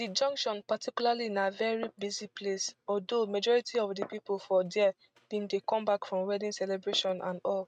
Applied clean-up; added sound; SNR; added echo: neural mask model RNNoise.